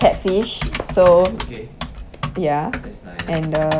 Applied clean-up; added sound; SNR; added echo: none; Typing; 10 dB; none.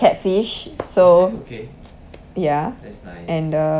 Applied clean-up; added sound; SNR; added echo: none; none; none; none.